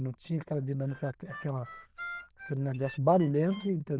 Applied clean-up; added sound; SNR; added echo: neural diffusion model UNIVERSE++.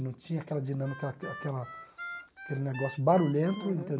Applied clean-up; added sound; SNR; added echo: none; Harmonica; 14 dB; none.